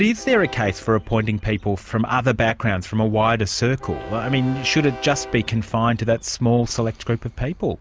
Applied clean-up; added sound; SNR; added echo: none; Train; 18 dB; none.